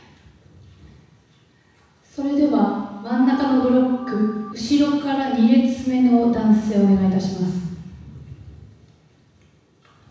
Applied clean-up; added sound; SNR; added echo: none; Organ; 17 dB; reverberation time 1.1 s.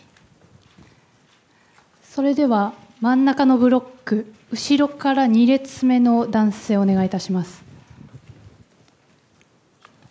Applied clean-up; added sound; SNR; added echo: none; none; none; none.